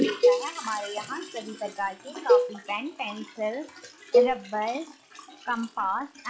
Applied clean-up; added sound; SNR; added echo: classical method log-MMSE.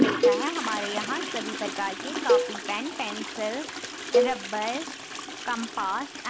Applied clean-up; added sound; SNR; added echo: none; Toilet flush + Cowbell; -4 dB; none.